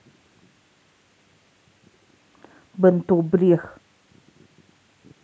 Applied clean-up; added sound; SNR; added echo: none; none; none; none.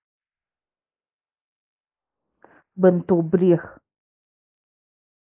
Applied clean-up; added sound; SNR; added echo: neural mask model Resemble Enhance denoiser.